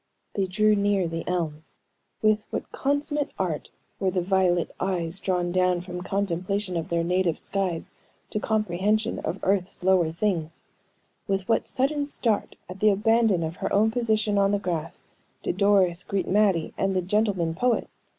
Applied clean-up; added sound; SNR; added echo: none; none; none; none.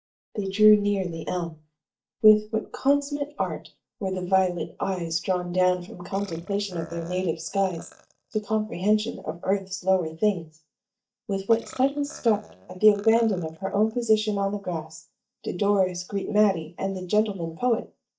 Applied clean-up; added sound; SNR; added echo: neural mask model DeepFilterNet 3.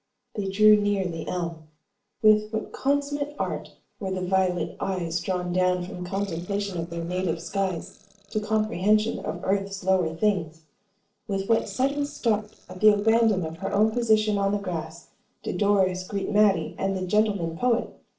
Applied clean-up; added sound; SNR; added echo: neural separator model SepFormer DNS4.